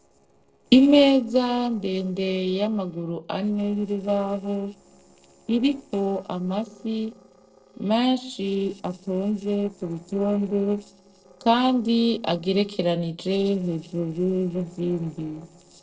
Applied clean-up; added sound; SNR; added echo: neural separator model SepFormer DNS4.